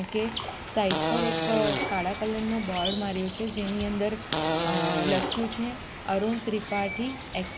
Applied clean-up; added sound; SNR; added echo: none; Bird + Fart; -1 dB; none.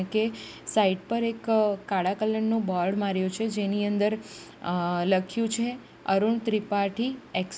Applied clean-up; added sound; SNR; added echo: none; none; none; none.